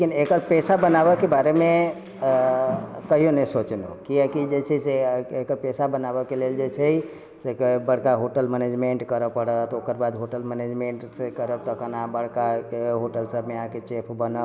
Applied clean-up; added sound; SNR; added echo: none; none; none; none.